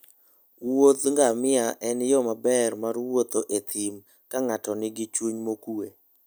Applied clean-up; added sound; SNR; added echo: none; none; none; none.